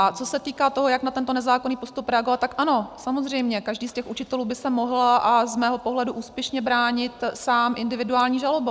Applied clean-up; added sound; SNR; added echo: none; none; none; none.